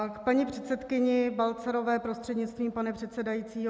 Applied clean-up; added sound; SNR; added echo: none; none; none; none.